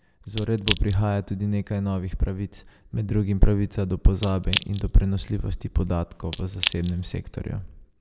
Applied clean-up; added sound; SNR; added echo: none; Crack / Crushing; 10 dB; none.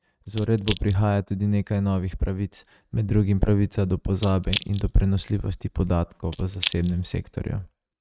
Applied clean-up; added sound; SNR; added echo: neural mask model RNNoise.